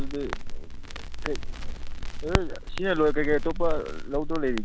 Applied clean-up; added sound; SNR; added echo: none; Crackle; -2 dB; none.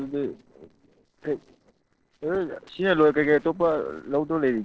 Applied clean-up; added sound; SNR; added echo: neural separator model SepFormer DNS4.